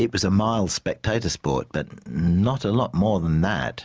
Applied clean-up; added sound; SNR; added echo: none; none; none; none.